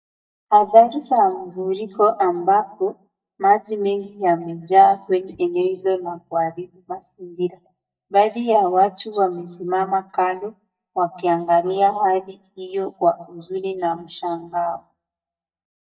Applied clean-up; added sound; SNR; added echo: neural mask model DeepFilterNet 3.